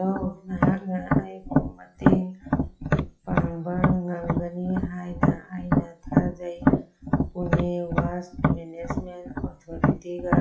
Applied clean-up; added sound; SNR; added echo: classical method WPE with log-MMSE.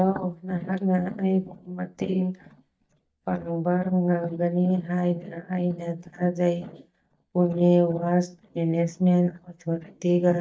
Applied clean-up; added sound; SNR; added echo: neural mask model DeepFilterNet 3.